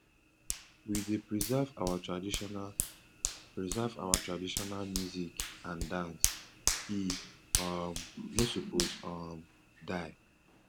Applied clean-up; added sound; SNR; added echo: none; Hands; 1 dB; none.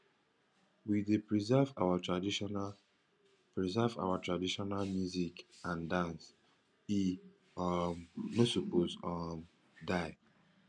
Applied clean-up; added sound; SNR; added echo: none; none; none; none.